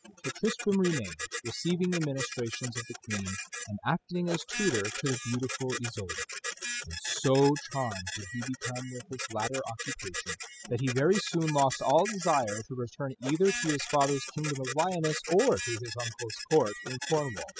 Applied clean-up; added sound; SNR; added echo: classical method spectral subtraction.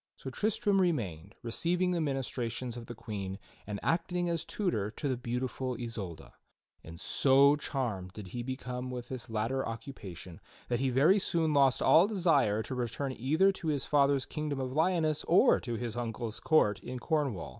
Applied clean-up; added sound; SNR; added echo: none; none; none; none.